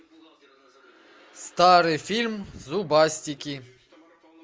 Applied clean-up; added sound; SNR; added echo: none; none; none; none.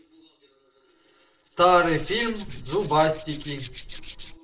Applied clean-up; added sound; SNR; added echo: neural separator model SepFormer DNS4.